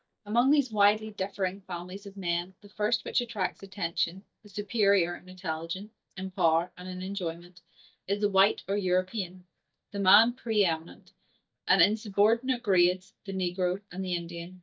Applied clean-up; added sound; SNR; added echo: neural mask model DeepFilterNet 3.